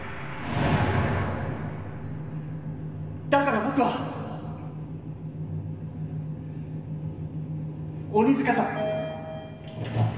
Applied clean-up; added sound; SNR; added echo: none; Gong; 16 dB; reverberation time 2.5 s.